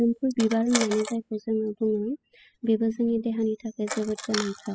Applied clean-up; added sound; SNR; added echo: classical method spectral subtraction.